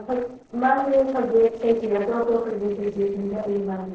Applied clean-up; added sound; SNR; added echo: neural separator model SepFormer DNS4.